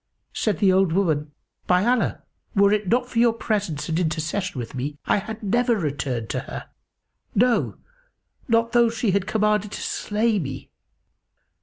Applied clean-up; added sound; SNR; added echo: none; none; none; none.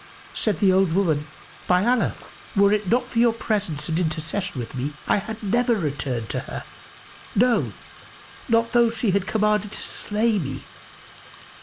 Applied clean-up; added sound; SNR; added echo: none; Bathtub (filling or washing); 20 dB; none.